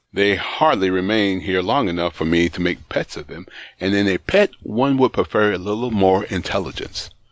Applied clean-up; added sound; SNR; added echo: none; none; none; none.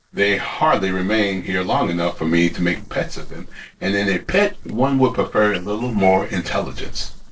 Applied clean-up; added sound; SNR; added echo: neural separator model SepFormer DNS4.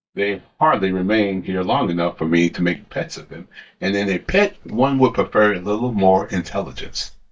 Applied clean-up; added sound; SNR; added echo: neural mask model DeepFilterNet 3.